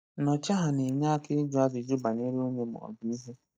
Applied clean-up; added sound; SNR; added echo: neural mask model DeepFilterNet 3.